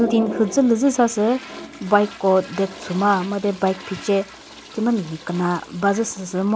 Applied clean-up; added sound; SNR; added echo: none; Toilet flush; 14 dB; none.